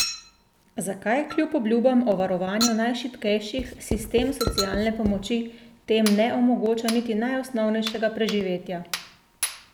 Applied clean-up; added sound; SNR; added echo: none; Chink, clink + Writing; 10 dB; none.